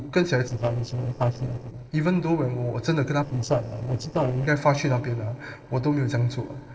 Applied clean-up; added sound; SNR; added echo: neural separator model SepFormer DNS4.